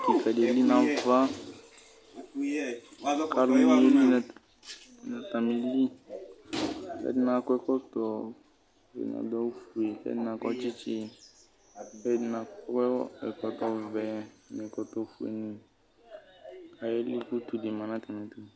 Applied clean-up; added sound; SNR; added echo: none; none; none; none.